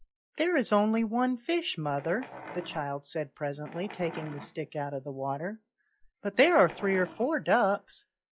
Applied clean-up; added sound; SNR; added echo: classical method log-MMSE.